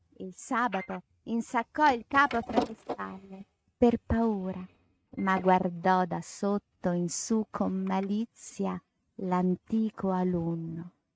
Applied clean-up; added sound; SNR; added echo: neural mask model RNNoise.